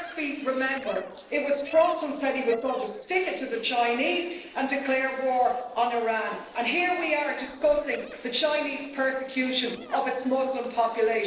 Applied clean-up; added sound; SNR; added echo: neural separator model SepFormer DNS4.